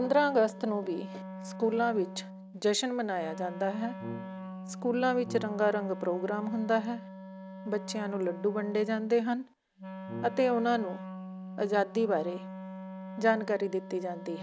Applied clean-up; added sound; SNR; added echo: none; Brass instrument + Wind instrument, woodwind instrument; 11 dB; none.